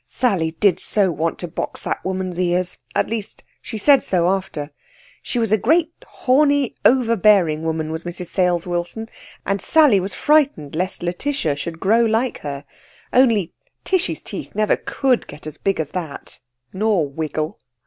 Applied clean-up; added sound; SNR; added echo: none; none; none; none.